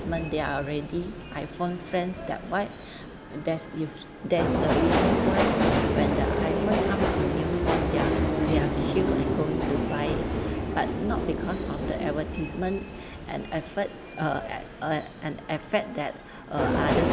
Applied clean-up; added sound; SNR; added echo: none; Subway, metro, underground; -2 dB; none.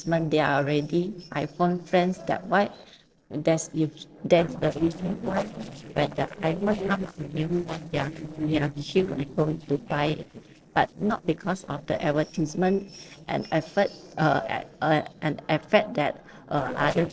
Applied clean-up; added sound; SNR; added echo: neural separator model SepFormer DNS4.